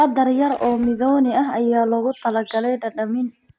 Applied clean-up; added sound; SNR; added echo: neural mask model RNNoise.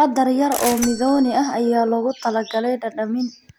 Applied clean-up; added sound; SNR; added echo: none; Bell / Mechanisms; 15 dB; none.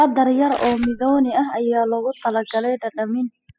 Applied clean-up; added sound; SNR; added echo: classical method spectral subtraction.